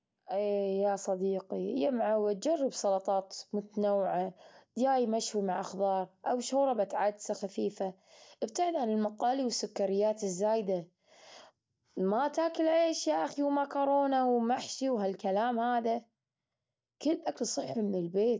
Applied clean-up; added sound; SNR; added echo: none; none; none; none.